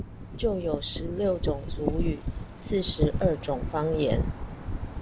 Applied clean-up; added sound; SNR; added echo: none; Bicycle; 15 dB; none.